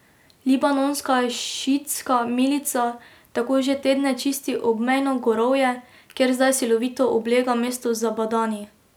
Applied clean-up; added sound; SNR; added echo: none; none; none; none.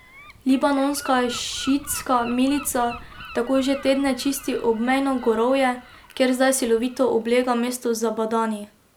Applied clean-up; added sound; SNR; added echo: none; Gull, seagull; 20 dB; none.